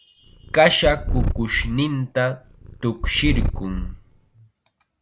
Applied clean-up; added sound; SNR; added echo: none; Purr; 3 dB; none.